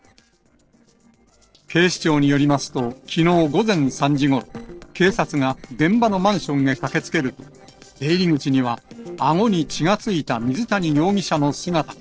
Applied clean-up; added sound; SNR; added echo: neural separator model SepFormer DNS4.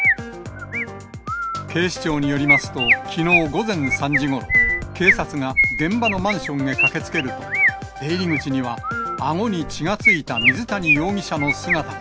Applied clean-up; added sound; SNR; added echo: none; Chirp, tweet; -1 dB; none.